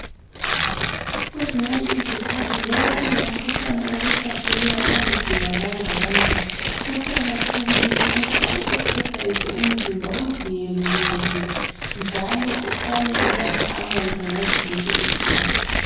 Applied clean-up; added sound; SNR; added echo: none; Tearing; -4 dB; reverberation time 1.0 s.